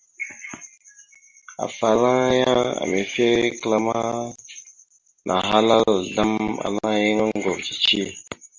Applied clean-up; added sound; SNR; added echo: none; none; none; none.